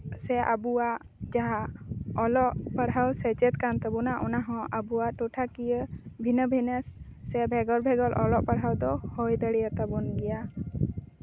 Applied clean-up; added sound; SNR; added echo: none; none; none; none.